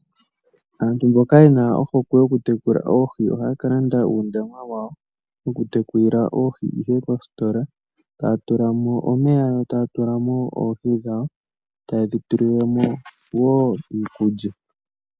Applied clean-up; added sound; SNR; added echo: none; none; none; none.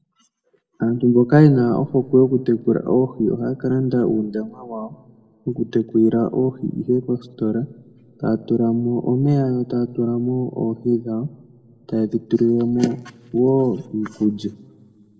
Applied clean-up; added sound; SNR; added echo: none; none; none; reverberation time 1.0 s.